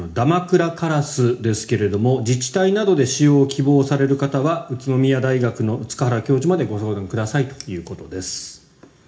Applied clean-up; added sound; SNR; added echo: none; none; none; reverberation time 0.4 s.